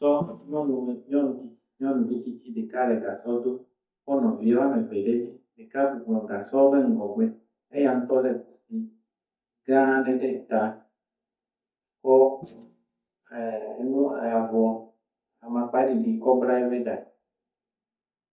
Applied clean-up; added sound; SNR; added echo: neural mask model DeepFilterNet 3.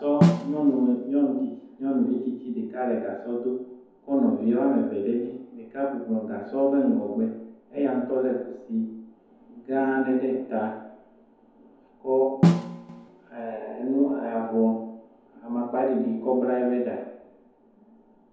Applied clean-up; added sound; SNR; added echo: none; Snare drum; -3 dB; reverberation time 0.9 s.